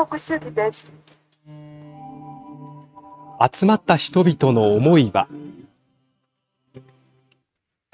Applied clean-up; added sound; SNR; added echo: neural mask model RNNoise.